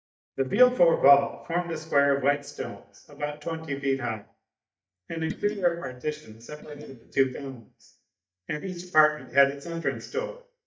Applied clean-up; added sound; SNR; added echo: neural mask model DeepFilterNet 3.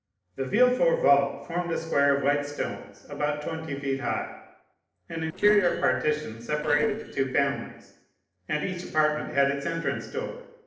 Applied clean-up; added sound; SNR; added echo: neural separator model SepFormer DNS4.